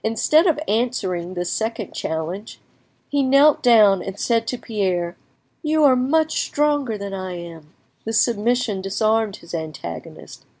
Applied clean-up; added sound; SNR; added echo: none; none; none; none.